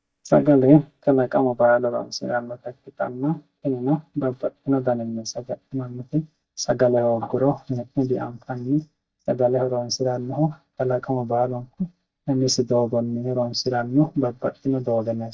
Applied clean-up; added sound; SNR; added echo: neural mask model DeepFilterNet 3.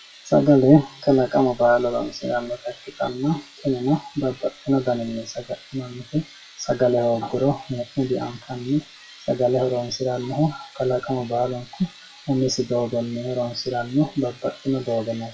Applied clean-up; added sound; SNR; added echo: classical method WPE with log-MMSE.